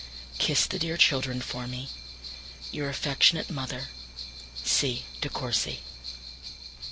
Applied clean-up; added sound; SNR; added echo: none; Bell; 11 dB; none.